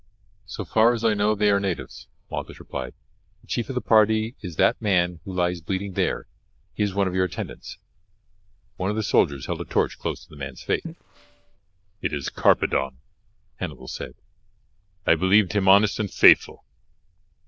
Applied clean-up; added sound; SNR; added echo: neural diffusion model UNIVERSE++.